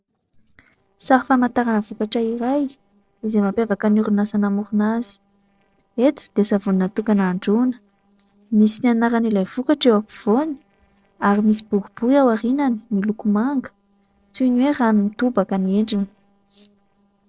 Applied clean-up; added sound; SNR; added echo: neural separator model SepFormer DNS4.